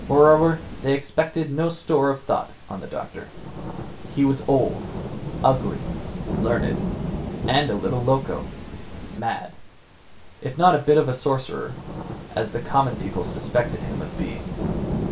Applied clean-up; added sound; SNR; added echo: none; Rain / Thunderstorm; 8 dB; reverberation time 0.3 s.